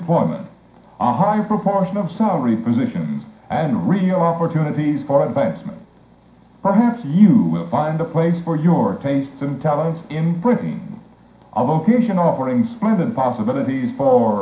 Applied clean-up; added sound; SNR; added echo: none; none; none; reverberation time 0.5 s.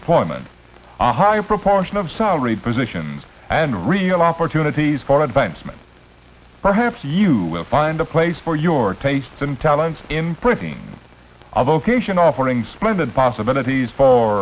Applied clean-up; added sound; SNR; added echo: none; none; none; none.